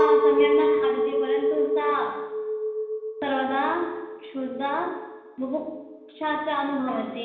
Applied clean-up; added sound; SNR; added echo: none; Chink, clink; -3 dB; reverberation time 0.9 s.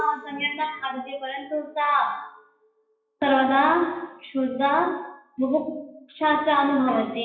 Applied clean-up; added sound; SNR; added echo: classical method WPE with log-MMSE.